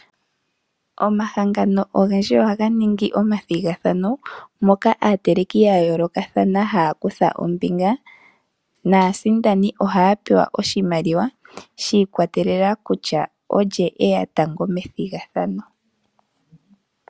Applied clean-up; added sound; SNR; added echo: none; none; none; none.